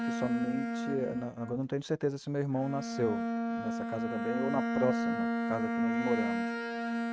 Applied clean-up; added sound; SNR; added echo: neural mask model RNNoise.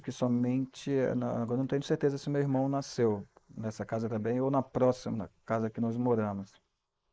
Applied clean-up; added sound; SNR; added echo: neural mask model Resemble Enhance denoiser.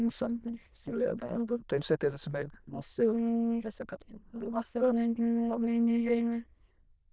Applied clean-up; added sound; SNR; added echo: neural diffusion model UNIVERSE++.